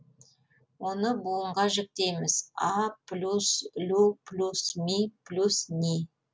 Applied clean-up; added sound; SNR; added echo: none; none; none; none.